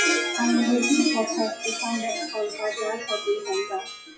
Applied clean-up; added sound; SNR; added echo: classical method WPE with log-MMSE.